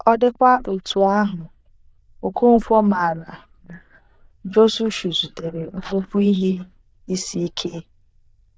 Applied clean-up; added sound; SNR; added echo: neural diffusion model UNIVERSE++.